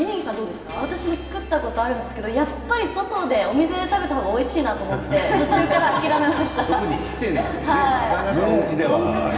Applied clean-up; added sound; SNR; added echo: none; none; none; reverberation time 2.5 s.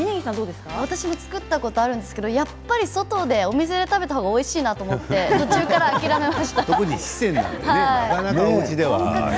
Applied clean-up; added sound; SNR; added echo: none; none; none; none.